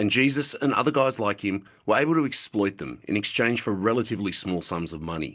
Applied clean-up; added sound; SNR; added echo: none; none; none; none.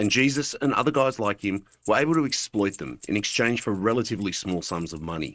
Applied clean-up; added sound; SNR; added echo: neural mask model RNNoise.